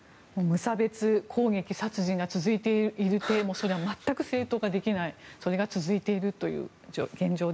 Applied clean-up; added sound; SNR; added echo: none; Breathing; 12 dB; none.